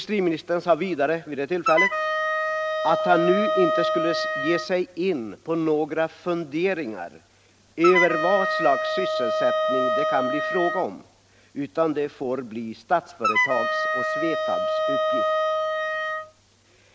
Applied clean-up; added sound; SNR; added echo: none; Wind instrument, woodwind instrument; -2 dB; none.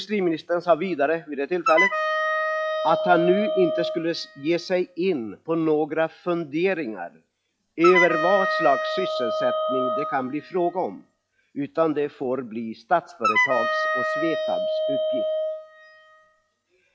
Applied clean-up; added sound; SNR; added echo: classical method log-MMSE.